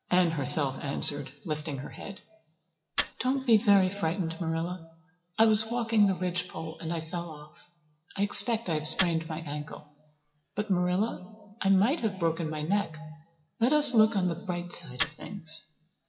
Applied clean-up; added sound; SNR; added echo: classical method WPE with log-MMSE.